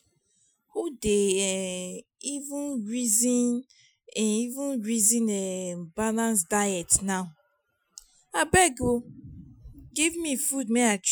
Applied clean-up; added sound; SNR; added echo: classical method Wiener filter.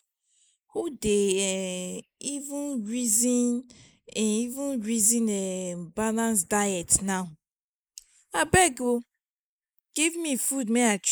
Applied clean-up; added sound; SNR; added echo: neural mask model Resemble Enhance denoiser.